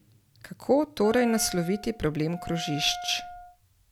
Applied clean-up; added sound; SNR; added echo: none; Wind instrument, woodwind instrument; 12 dB; none.